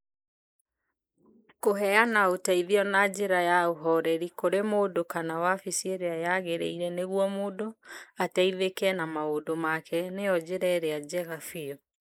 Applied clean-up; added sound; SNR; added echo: neural mask model Resemble Enhance denoiser.